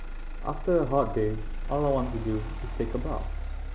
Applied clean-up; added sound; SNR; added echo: none; Motor vehicle (road); 3 dB; none.